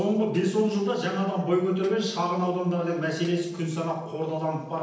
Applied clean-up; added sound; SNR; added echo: neural separator model SepFormer DNS4.